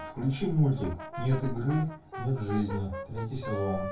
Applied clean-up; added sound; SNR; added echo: none; Brass instrument; 11 dB; reverberation time 0.2 s.